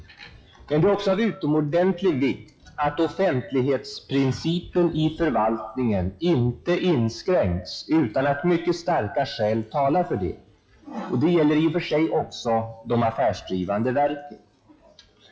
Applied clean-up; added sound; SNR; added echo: classical method log-MMSE.